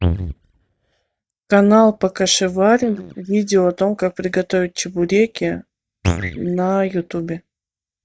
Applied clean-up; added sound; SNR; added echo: neural mask model DeepFilterNet 3.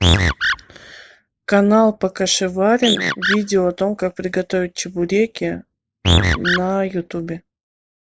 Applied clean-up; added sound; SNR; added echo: neural mask model Resemble Enhance denoiser.